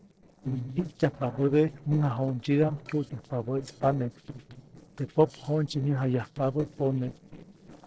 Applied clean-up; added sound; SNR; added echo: neural separator model SepFormer DNS4.